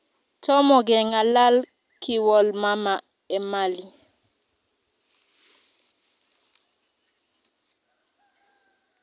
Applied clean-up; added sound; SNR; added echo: none; none; none; none.